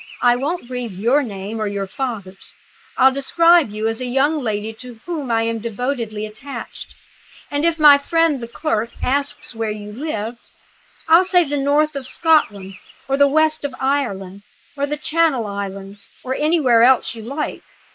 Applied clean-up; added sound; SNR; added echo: neural mask model Resemble Enhance denoiser.